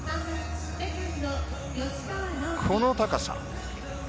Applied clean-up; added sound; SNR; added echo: none; none; none; none.